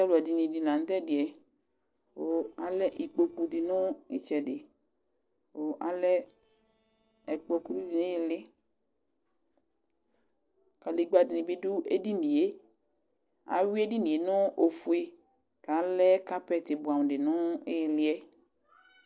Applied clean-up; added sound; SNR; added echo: neural separator model SepFormer DNS4.